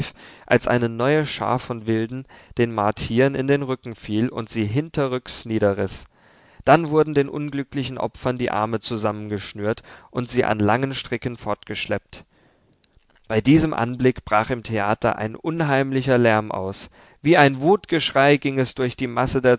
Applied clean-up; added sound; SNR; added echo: none; none; none; none.